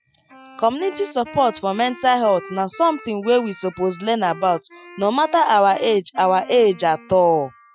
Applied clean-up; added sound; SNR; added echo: classical method Wiener filter.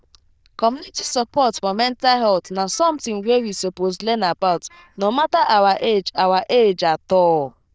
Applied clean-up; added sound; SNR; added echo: neural diffusion model UNIVERSE++.